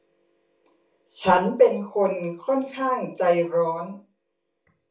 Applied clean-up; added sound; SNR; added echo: none; none; none; reverberation time 0.3 s.